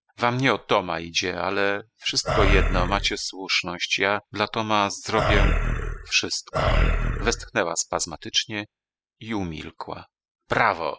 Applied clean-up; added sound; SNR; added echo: classical method spectral subtraction.